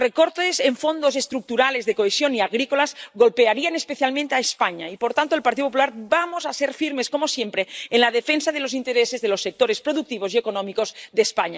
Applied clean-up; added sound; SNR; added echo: neural mask model Resemble Enhance denoiser.